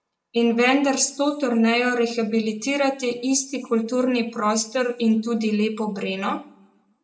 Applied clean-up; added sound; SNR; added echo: none; none; none; reverberation time 0.5 s.